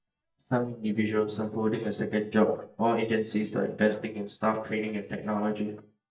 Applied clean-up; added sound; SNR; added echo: neural mask model DeepFilterNet 3.